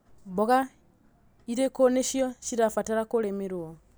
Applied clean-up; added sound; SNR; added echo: none; none; none; none.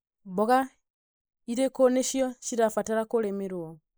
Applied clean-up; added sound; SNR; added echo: neural mask model Resemble Enhance denoiser.